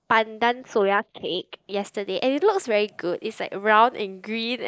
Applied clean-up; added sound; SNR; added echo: neural mask model Resemble Enhance denoiser.